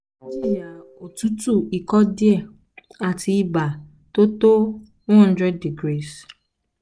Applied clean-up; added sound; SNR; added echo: none; none; none; none.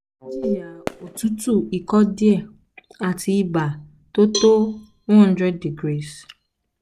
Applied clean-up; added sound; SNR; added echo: none; Cowbell + Fireworks; 14 dB; none.